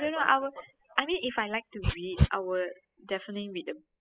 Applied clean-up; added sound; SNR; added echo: classical method spectral subtraction.